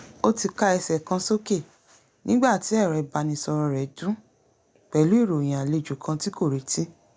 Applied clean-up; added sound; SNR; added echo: none; none; none; none.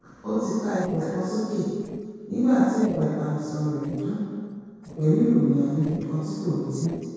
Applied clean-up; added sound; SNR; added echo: neural separator model SepFormer DNS4.